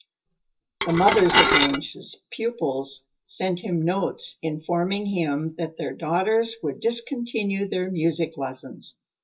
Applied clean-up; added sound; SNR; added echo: none; Dishes, pots, and pans / Glass; -4 dB; reverberation time 0.2 s.